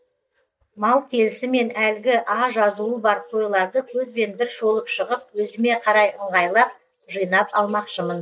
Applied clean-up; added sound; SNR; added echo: neural mask model DeepFilterNet 3.